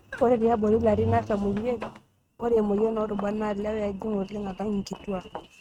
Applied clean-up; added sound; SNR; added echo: neural mask model RNNoise.